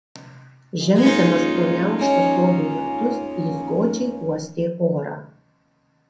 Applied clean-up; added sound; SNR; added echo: none; Harp; 1 dB; reverberation time 0.5 s.